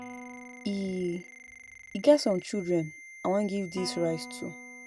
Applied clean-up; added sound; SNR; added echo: none; Guitar + Ringtone; 15 dB; none.